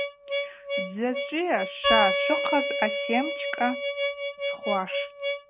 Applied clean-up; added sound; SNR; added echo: none; Harmonica; -1 dB; none.